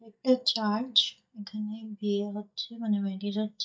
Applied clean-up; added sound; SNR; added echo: neural mask model DeepFilterNet 3.